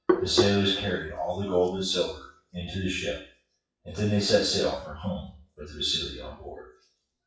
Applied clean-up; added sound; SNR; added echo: classical method WPE with log-MMSE.